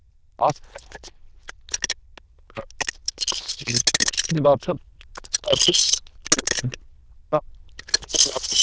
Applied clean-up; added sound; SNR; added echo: neural diffusion model UNIVERSE++.